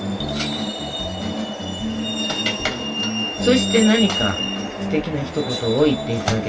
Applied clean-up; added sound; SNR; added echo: none; Truck; 6 dB; reverberation time 0.2 s.